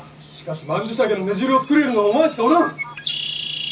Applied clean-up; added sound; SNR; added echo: none; Bird; 12 dB; reverberation time 0.4 s.